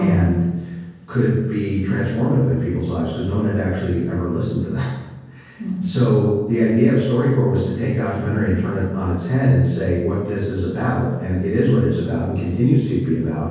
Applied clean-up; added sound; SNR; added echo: none; none; none; reverberation time 1.3 s.